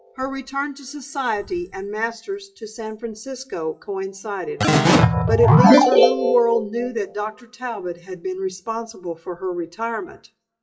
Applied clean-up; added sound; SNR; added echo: classical method WPE with log-MMSE.